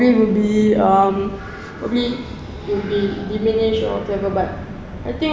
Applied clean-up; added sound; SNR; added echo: none; none; none; none.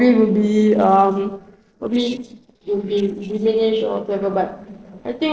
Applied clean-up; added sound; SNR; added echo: neural separator model SepFormer DNS4.